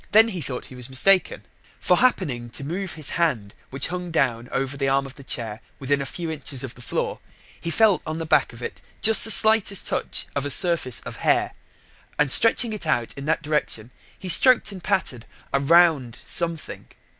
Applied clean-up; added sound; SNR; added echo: none; none; none; none.